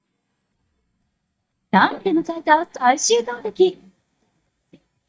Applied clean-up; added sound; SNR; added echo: neural mask model DeepFilterNet 3.